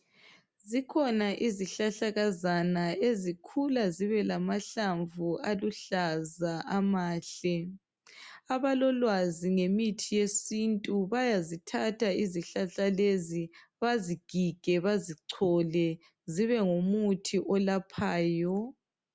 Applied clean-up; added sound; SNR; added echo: none; none; none; none.